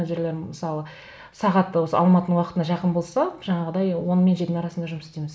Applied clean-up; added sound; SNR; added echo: none; none; none; none.